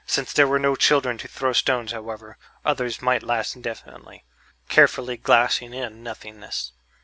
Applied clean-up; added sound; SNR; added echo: none; none; none; none.